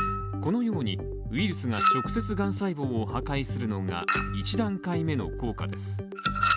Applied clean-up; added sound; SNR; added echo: none; Chink, clink; 4 dB; none.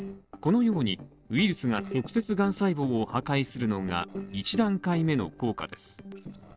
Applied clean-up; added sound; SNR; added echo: neural separator model SepFormer DNS4.